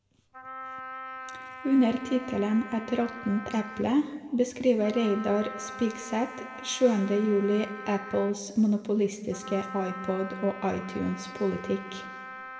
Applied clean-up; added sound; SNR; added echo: none; Wind instrument, woodwind instrument; 14 dB; reverberation time 1.3 s.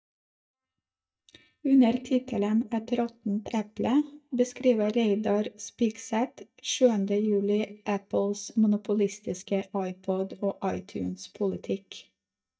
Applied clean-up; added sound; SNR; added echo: neural mask model DeepFilterNet 3.